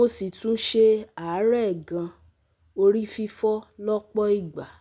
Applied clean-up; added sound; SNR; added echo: none; none; none; none.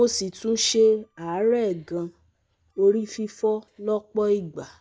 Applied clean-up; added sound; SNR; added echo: neural mask model DeepFilterNet 3.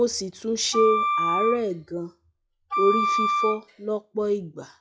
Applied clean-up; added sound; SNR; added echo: classical method log-MMSE.